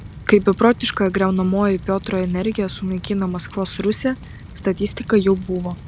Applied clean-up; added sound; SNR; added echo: none; Fire; 16 dB; none.